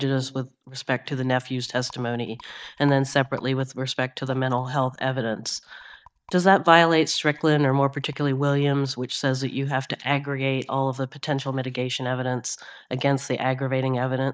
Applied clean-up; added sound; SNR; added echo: neural mask model DeepFilterNet 3.